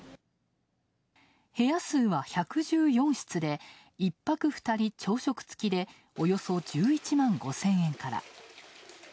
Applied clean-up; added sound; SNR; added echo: none; none; none; none.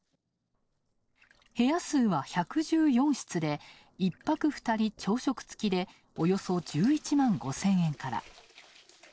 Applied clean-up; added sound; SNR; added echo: neural separator model SepFormer DNS4.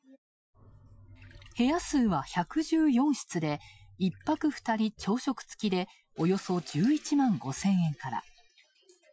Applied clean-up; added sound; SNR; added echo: classical method Wiener filter.